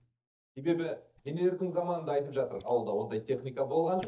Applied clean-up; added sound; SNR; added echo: neural mask model DeepFilterNet 3.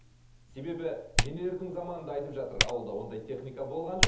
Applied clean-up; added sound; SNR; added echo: none; Typing; -3 dB; reverberation time 0.7 s.